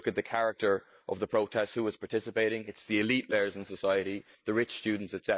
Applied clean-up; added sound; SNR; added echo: neural mask model Resemble Enhance denoiser.